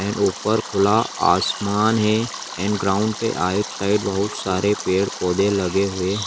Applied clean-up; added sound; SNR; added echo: none; Stream; 12 dB; none.